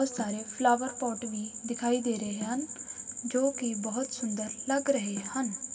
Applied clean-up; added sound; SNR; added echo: none; Snare drum; 14 dB; reverberation time 2.8 s.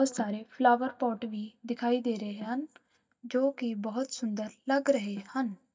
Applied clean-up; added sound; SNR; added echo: neural mask model DeepFilterNet 3.